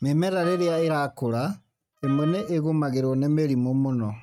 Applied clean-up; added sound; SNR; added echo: neural mask model RNNoise.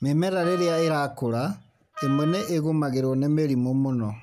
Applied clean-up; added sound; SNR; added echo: none; Wind instrument, woodwind instrument; 13 dB; none.